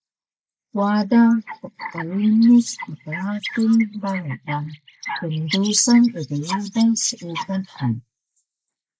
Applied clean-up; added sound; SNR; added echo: neural mask model Resemble Enhance denoiser.